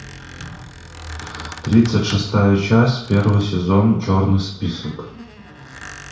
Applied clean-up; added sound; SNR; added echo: none; Squeak; 19 dB; reverberation time 0.6 s.